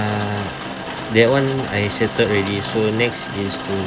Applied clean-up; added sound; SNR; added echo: none; Rain; 8 dB; none.